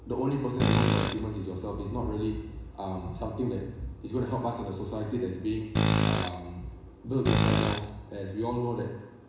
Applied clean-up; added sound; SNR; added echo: none; Tools; -4 dB; reverberation time 1.0 s.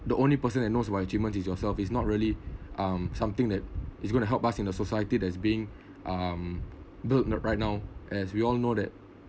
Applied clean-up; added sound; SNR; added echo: none; none; none; none.